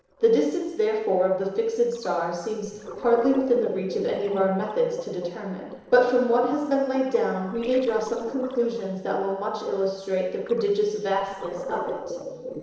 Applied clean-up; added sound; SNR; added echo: neural separator model SepFormer DNS4.